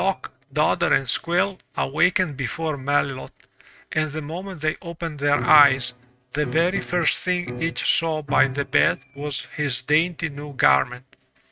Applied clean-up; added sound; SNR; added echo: neural mask model RNNoise.